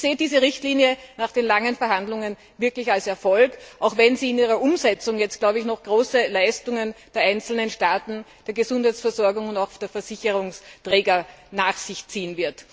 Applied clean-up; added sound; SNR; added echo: none; none; none; none.